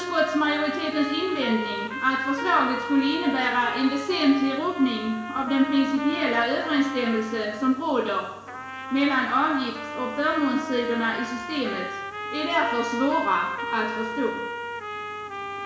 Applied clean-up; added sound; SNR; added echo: none; Trumpet; 8 dB; reverberation time 0.7 s.